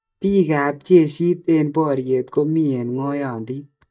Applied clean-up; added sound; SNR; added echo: neural mask model DeepFilterNet 3.